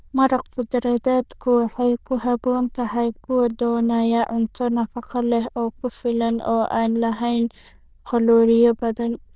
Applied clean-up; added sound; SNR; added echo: neural diffusion model UNIVERSE++.